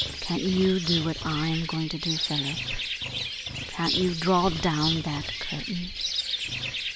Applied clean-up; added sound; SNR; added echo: none; Bird; 3 dB; none.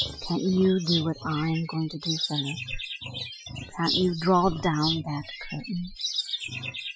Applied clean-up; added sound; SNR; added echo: classical method Wiener filter.